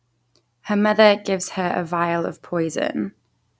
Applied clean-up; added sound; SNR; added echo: none; none; none; none.